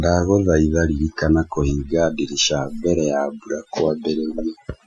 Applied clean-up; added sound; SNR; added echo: classical method Wiener filter.